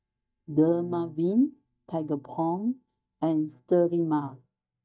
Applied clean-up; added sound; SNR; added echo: neural mask model DeepFilterNet 3.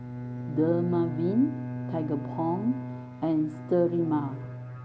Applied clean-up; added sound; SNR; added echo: none; Bowed string instrument; 7 dB; none.